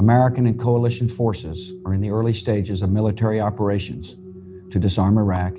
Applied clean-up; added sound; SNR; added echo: none; none; none; none.